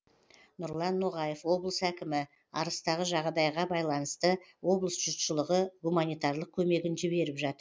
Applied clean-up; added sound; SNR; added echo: none; none; none; none.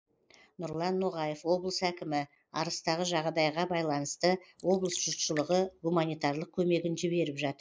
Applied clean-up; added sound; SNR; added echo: neural mask model Resemble Enhance denoiser.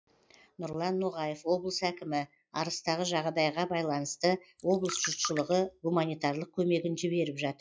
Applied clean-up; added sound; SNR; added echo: classical method log-MMSE.